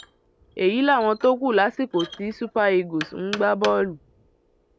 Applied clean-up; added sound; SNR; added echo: none; Knock; 18 dB; none.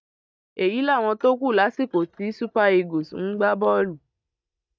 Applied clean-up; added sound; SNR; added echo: neural mask model DeepFilterNet 3.